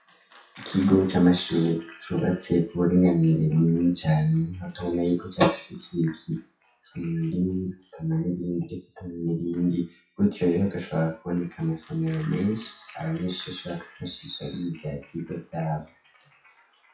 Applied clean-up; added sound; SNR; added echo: classical method WPE with log-MMSE.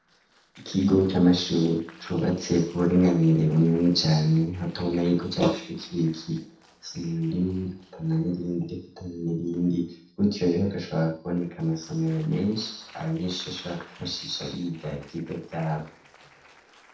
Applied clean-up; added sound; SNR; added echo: neural separator model SepFormer DNS4.